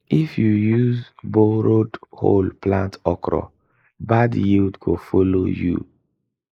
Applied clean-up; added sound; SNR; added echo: neural mask model Resemble Enhance denoiser.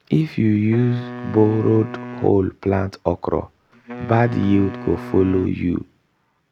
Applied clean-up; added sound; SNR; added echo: none; Wind instrument, woodwind instrument; 15 dB; none.